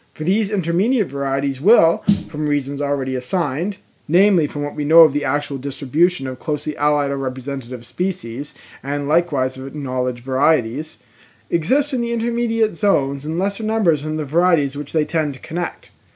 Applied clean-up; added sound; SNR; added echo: none; Snare drum; 7 dB; none.